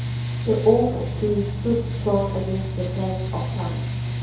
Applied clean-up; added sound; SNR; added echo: none; Mechanical fan; 2 dB; reverberation time 0.8 s.